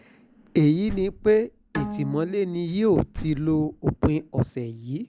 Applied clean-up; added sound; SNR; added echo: none; Bowed string instrument + Slam; 14 dB; none.